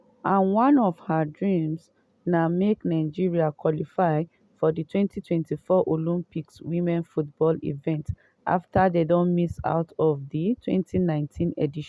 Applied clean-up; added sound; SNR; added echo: none; none; none; none.